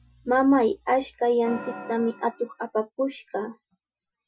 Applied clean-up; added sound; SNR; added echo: classical method Wiener filter.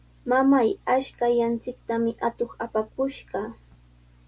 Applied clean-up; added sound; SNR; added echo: none; none; none; none.